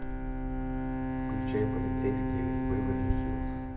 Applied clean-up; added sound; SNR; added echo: none; Bowed string instrument; 0 dB; reverberation time 1.4 s.